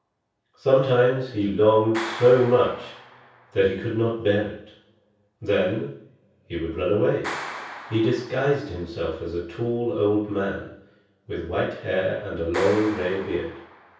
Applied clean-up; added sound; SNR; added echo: none; Clapping; 17 dB; reverberation time 0.6 s.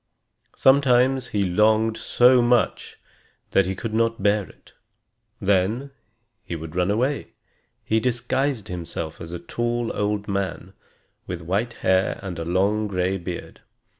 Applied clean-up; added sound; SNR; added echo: none; none; none; none.